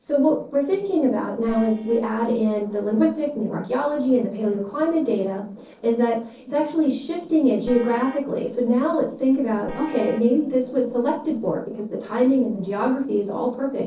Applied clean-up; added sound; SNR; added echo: neural separator model SepFormer DNS4.